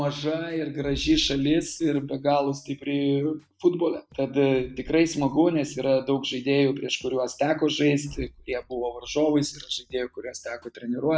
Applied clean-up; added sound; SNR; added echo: neural mask model DeepFilterNet 3.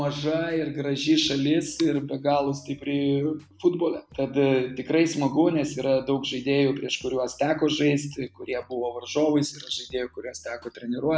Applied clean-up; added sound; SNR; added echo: none; none; none; none.